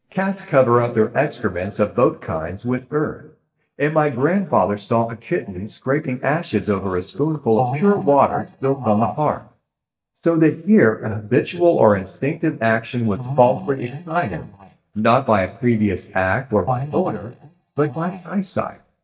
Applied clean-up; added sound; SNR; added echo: neural mask model DeepFilterNet 3.